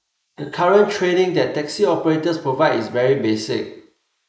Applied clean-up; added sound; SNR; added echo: neural mask model Resemble Enhance denoiser.